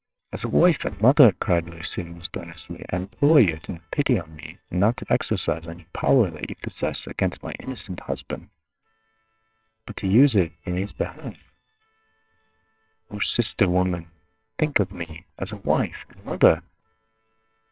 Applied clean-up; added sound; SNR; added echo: neural separator model SepFormer WHAMR!.